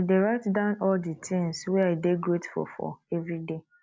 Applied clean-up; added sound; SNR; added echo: none; none; none; none.